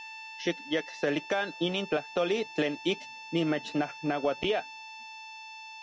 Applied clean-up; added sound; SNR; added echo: none; Harmonica; 13 dB; none.